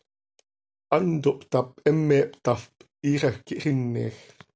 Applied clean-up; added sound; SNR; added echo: none; none; none; none.